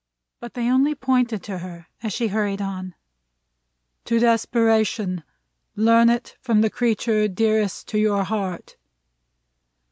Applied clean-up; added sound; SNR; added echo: none; none; none; none.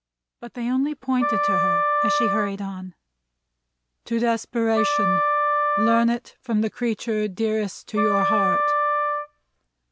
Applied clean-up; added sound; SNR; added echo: none; Wind instrument, woodwind instrument; -2 dB; none.